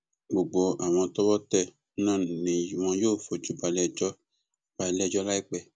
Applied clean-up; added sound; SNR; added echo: none; none; none; none.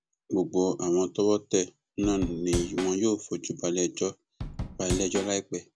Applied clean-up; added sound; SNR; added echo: none; Drum / Drum kit; 6 dB; none.